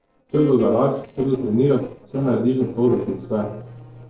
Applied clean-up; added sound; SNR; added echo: neural separator model SepFormer DNS4.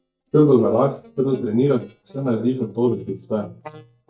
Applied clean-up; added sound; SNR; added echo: neural mask model DeepFilterNet 3.